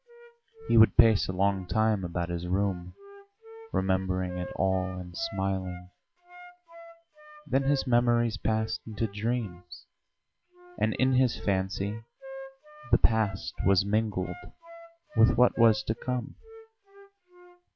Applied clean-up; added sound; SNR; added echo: none; Wind instrument, woodwind instrument; 19 dB; none.